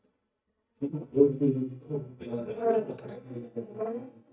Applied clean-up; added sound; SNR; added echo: neural mask model DeepFilterNet 3.